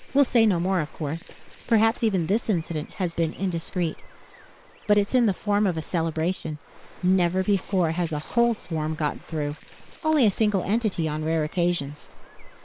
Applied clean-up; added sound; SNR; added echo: neural separator model SepFormer WHAM!.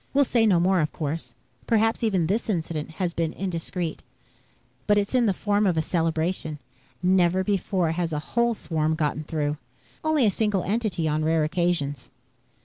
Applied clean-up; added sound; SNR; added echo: none; none; none; none.